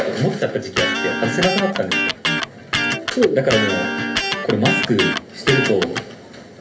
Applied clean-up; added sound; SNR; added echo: none; Electric guitar; 1 dB; reverberation time 0.3 s.